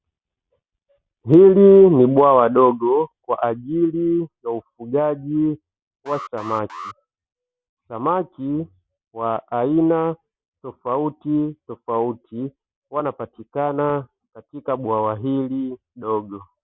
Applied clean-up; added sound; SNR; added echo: none; Alarm; 17 dB; none.